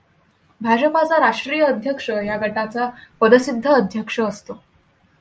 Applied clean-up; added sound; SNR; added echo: none; none; none; none.